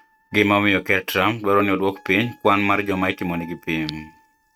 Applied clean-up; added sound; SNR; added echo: neural mask model RNNoise.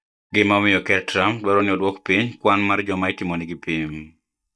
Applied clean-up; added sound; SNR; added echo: neural mask model DeepFilterNet 3.